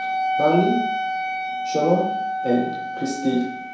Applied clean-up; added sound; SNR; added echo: none; Wind instrument, woodwind instrument; 2 dB; reverberation time 0.7 s.